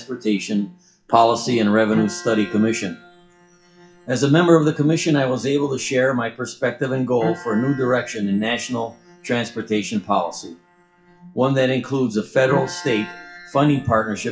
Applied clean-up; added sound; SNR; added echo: classical method WPE with log-MMSE.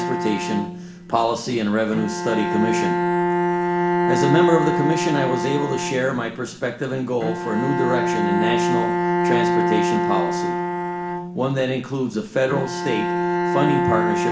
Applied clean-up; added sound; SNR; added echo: none; Bowed string instrument; -1 dB; reverberation time 0.9 s.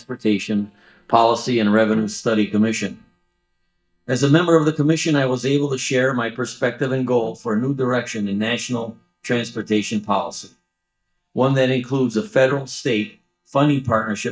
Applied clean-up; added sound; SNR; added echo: neural mask model DeepFilterNet 3.